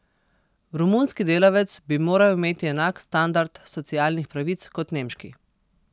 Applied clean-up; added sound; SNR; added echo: none; none; none; none.